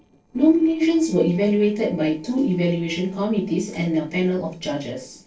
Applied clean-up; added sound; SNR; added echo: neural separator model SepFormer DNS4.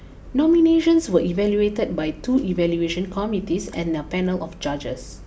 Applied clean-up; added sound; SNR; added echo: none; none; none; none.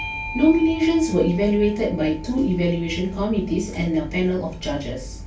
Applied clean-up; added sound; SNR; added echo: none; Bell / Doorbell; 17 dB; reverberation time 0.2 s.